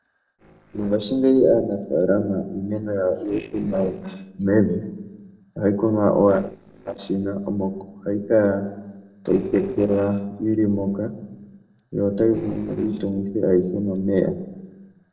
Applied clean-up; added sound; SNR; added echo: neural separator model SepFormer DNS4.